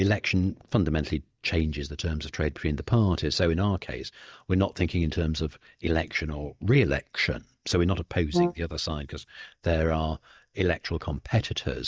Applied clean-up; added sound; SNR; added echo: neural mask model DeepFilterNet 3.